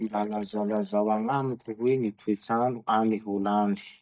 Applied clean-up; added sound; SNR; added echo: neural mask model DeepFilterNet 3.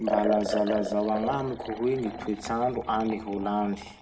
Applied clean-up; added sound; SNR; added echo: none; Liquid; 6 dB; reverberation time 0.6 s.